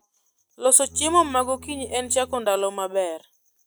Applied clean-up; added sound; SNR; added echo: neural mask model RNNoise.